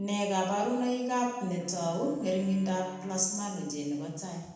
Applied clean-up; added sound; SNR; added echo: neural separator model SepFormer DNS4.